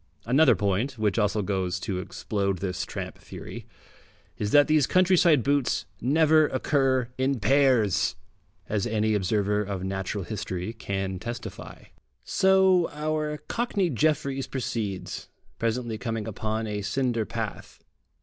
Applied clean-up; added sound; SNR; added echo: none; none; none; none.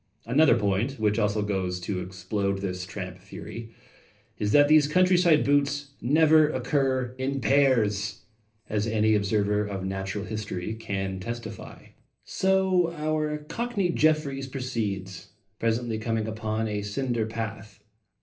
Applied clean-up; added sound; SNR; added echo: none; none; none; reverberation time 0.3 s.